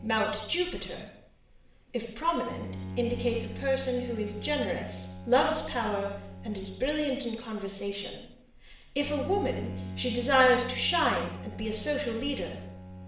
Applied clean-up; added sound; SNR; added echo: none; Bowed string instrument; 12 dB; reverberation time 0.7 s.